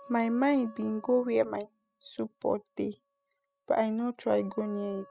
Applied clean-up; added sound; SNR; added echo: classical method spectral subtraction.